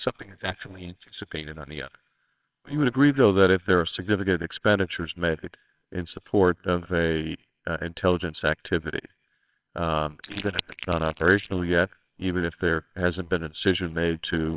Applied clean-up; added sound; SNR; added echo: neural separator model SepFormer WHAMR!.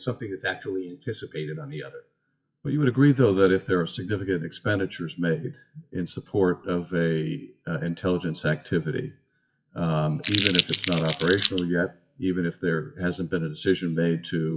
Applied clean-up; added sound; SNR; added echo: classical method WPE with log-MMSE.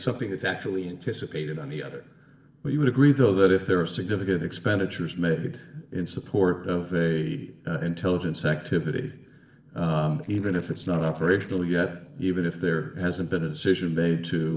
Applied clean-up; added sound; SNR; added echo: neural separator model SepFormer DNS4.